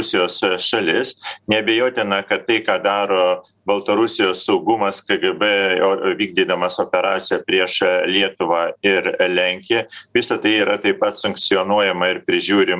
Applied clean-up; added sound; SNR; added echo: none; none; none; none.